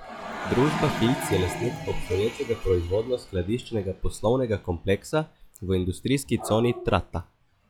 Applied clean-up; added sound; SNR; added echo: classical method log-MMSE.